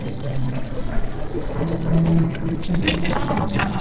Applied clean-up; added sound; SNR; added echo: neural separator model SepFormer DNS4.